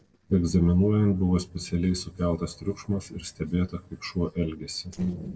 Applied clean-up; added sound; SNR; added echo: neural separator model SepFormer DNS4.